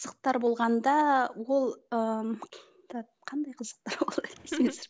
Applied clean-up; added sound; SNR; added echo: none; none; none; none.